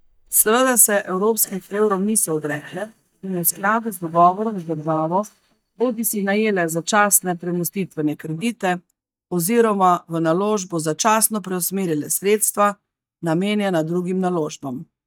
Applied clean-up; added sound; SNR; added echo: neural mask model DeepFilterNet 3.